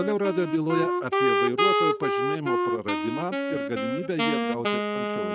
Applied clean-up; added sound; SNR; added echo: neural mask model RNNoise.